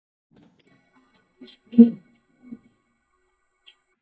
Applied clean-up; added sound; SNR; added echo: neural mask model DeepFilterNet 3.